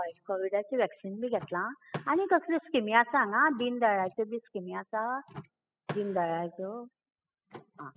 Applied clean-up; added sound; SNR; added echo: classical method spectral subtraction.